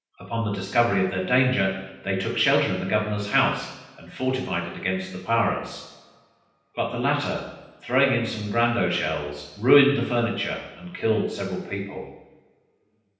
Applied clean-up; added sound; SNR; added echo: none; none; none; reverberation time 0.9 s.